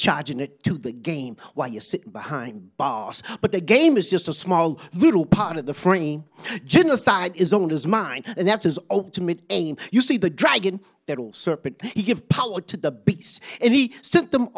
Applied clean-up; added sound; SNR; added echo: none; none; none; none.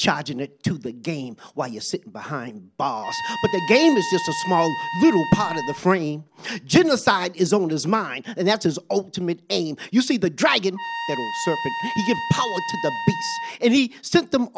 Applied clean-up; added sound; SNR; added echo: none; Trumpet; 7 dB; none.